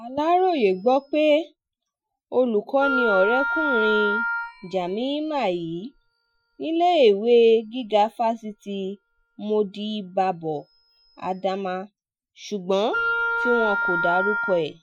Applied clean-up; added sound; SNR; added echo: classical method Wiener filter.